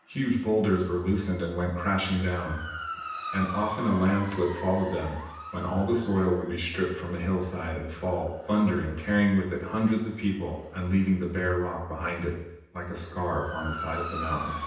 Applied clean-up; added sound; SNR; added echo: none; Motor vehicle (road) / Siren; 14 dB; reverberation time 0.9 s.